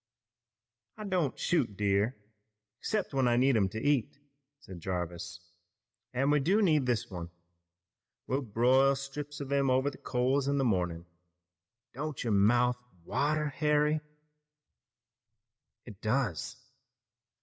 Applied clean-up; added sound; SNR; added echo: none; none; none; none.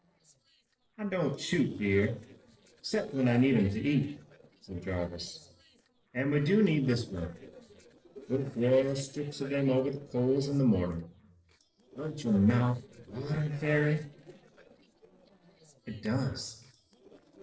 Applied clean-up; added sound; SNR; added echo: neural separator model SepFormer DNS4.